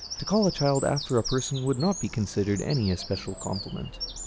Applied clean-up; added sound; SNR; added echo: none; Bird vocalization, bird call, bird song; 11 dB; none.